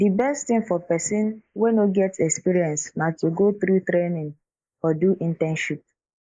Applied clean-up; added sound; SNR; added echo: neural mask model Resemble Enhance denoiser.